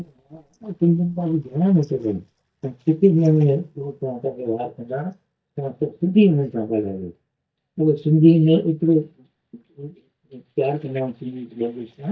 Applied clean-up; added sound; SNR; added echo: neural mask model DeepFilterNet 3.